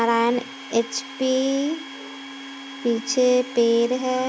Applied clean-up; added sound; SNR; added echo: none; Domestic sounds, home sounds; 14 dB; none.